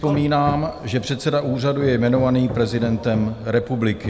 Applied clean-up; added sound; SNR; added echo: none; Hammer; 13 dB; none.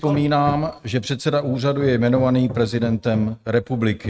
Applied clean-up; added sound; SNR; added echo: neural mask model RNNoise.